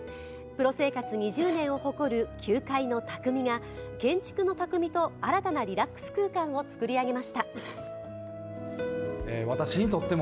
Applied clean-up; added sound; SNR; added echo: none; Cough; 19 dB; none.